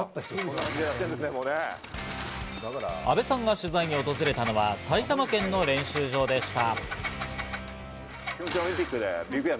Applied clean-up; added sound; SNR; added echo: none; Engine; 10 dB; none.